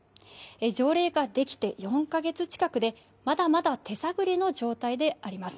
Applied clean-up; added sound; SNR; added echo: none; none; none; none.